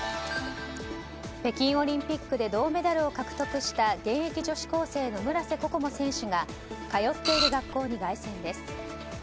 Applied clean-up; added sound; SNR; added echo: none; Printer; -2 dB; none.